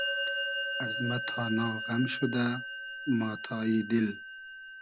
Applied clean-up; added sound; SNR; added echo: none; Musical instrument; 4 dB; none.